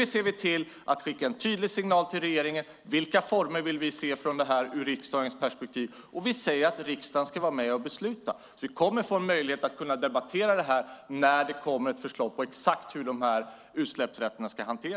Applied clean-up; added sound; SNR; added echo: none; none; none; none.